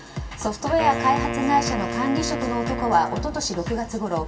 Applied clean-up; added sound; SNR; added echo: none; Wind instrument, woodwind instrument; 6 dB; reverberation time 1.8 s.